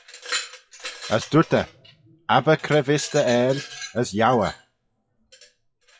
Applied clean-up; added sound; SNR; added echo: classical method WPE with log-MMSE.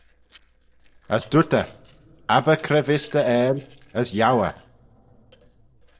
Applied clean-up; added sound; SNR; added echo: neural separator model SepFormer DNS4.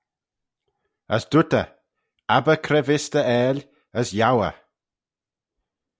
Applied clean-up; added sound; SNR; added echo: none; none; none; none.